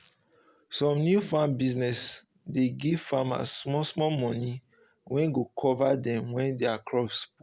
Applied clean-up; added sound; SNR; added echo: none; none; none; none.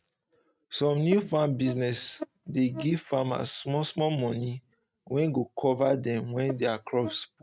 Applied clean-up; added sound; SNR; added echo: neural mask model RNNoise.